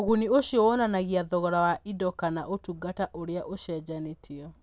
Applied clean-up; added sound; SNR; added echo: none; none; none; none.